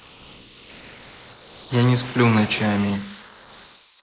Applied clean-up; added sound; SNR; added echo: neural mask model Resemble Enhance denoiser.